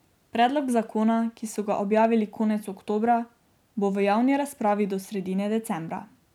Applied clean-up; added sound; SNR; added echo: none; none; none; none.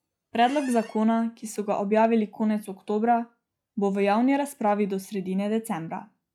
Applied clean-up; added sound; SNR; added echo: classical method log-MMSE.